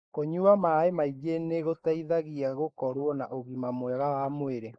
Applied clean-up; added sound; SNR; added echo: neural mask model Resemble Enhance denoiser.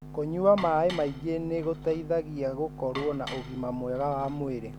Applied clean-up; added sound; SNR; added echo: none; Dishes, pots, and pans; 16 dB; none.